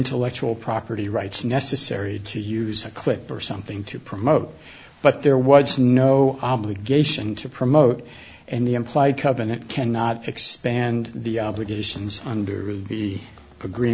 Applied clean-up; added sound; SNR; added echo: none; none; none; none.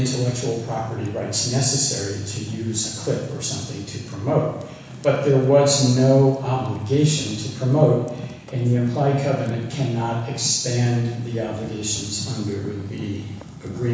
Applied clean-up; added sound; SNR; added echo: none; Fire; 17 dB; reverberation time 1.1 s.